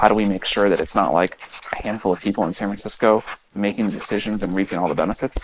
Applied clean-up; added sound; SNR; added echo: neural mask model Resemble Enhance denoiser.